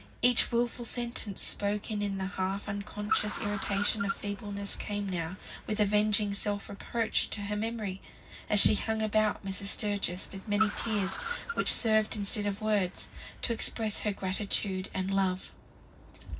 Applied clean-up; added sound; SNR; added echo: none; Car; 12 dB; reverberation time 0.4 s.